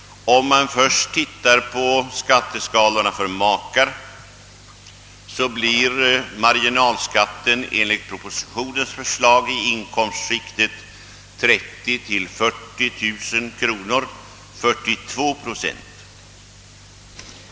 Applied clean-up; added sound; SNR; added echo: none; none; none; none.